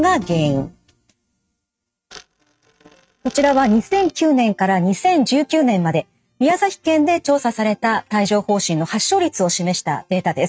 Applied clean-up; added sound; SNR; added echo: neural mask model RNNoise.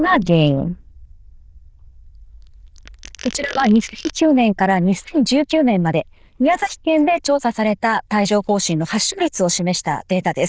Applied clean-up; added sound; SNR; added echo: neural diffusion model UNIVERSE++.